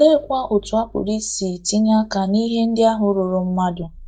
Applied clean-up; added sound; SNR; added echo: neural mask model DeepFilterNet 3.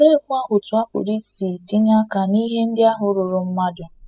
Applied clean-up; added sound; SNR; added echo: classical method spectral subtraction.